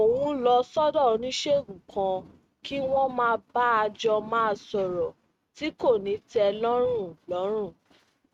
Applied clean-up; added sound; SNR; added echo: neural mask model RNNoise.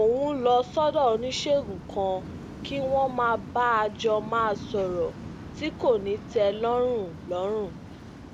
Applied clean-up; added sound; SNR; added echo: none; Waves, surf; 14 dB; none.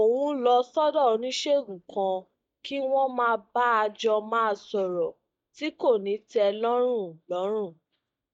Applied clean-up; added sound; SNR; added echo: neural mask model DeepFilterNet 3.